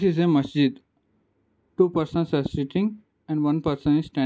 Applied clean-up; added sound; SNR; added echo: none; none; none; none.